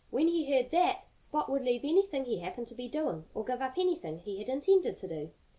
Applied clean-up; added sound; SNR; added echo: none; none; none; none.